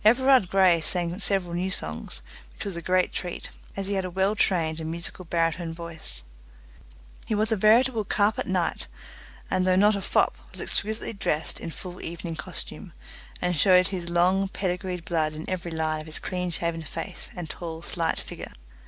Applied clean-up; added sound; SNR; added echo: none; none; none; none.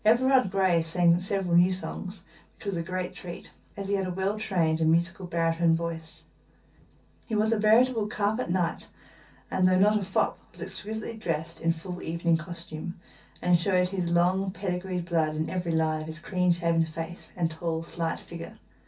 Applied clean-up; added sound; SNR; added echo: none; none; none; reverberation time 0.3 s.